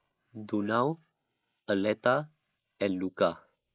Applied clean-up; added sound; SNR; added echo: neural mask model Resemble Enhance denoiser.